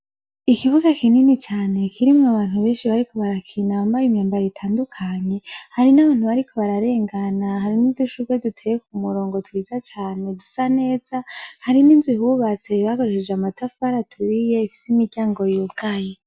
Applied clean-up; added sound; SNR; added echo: none; none; none; none.